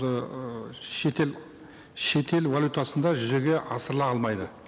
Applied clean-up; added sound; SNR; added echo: none; none; none; none.